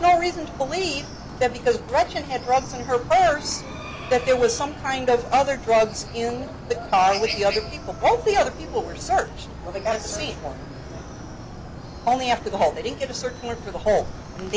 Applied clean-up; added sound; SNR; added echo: none; Chicken, rooster; 11 dB; none.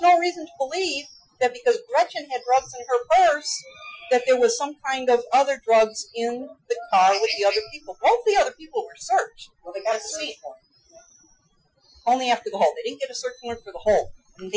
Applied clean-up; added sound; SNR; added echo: classical method Wiener filter.